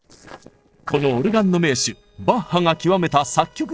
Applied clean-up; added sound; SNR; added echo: neural separator model SepFormer DNS4.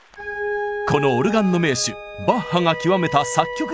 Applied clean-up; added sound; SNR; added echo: none; none; none; none.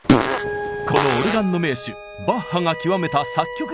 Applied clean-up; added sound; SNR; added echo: none; Fart; -2 dB; none.